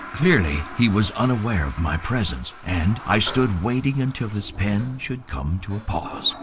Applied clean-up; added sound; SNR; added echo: none; Toilet flush; 16 dB; none.